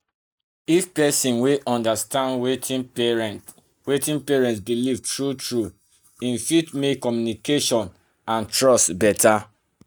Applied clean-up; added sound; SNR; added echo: neural mask model DeepFilterNet 3.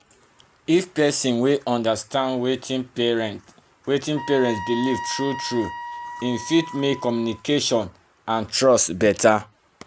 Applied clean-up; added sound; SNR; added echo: none; Wind instrument, woodwind instrument; 11 dB; none.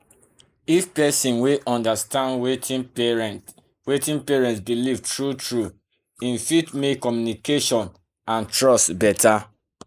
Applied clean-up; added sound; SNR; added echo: neural mask model Resemble Enhance denoiser.